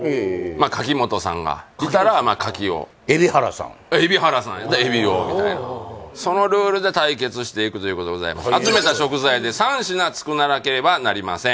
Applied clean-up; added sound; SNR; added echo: none; none; none; none.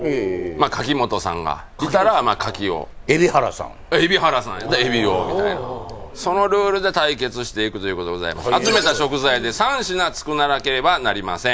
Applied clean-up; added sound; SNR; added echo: none; Tick; 20 dB; none.